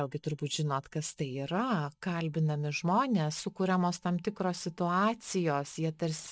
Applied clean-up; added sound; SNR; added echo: neural mask model DeepFilterNet 3.